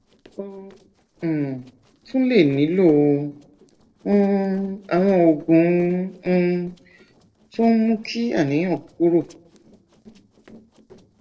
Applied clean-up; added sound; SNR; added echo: neural separator model SepFormer DNS4.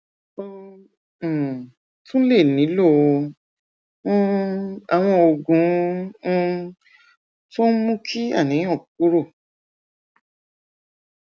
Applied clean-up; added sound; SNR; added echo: none; none; none; none.